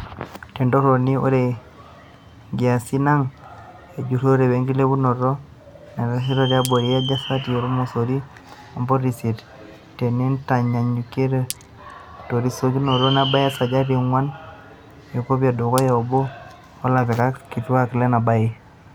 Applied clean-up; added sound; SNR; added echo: none; Glass; 18 dB; none.